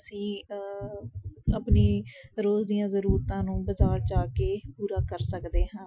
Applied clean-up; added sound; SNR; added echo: classical method Wiener filter.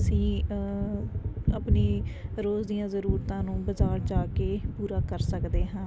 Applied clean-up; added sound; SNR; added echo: none; Gunshot, gunfire; -4 dB; none.